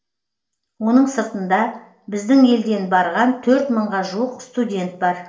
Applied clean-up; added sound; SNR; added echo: none; none; none; reverberation time 0.5 s.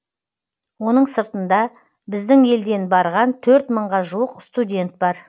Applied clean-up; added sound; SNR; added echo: none; none; none; none.